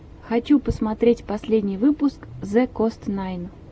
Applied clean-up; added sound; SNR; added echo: none; none; none; none.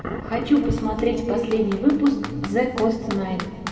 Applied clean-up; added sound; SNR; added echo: none; Computer keyboard; 17 dB; reverberation time 2.2 s.